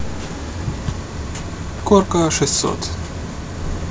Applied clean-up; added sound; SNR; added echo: none; none; none; none.